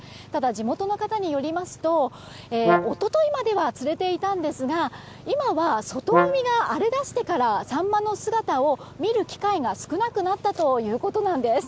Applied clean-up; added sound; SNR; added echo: none; Brass instrument; 2 dB; none.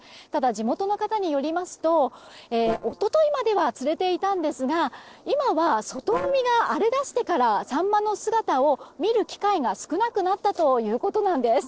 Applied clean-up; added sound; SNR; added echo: neural separator model SepFormer DNS4.